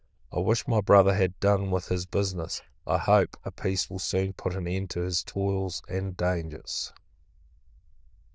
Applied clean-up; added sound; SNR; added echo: neural diffusion model UNIVERSE++.